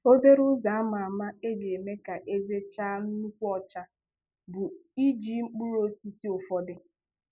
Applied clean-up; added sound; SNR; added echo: none; none; none; none.